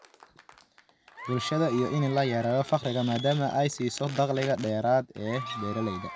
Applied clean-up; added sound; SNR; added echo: none; Applause / Crowd / Cheering; 15 dB; none.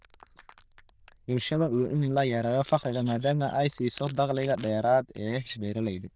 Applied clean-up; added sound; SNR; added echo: neural diffusion model UNIVERSE++.